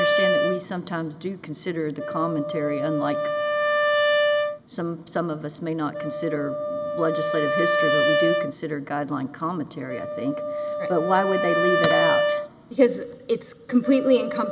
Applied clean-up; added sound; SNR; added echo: none; Wind instrument, woodwind instrument; -1 dB; none.